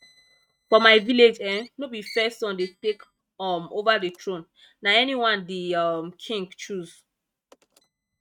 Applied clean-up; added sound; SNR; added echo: neural mask model RNNoise.